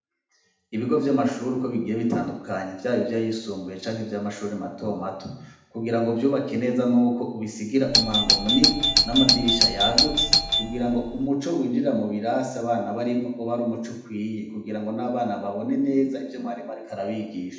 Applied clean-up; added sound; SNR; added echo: none; Doorbell; -4 dB; reverberation time 0.8 s.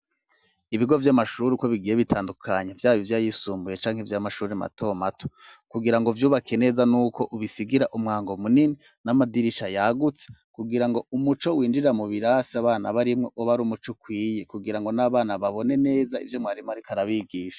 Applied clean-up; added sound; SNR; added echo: none; none; none; none.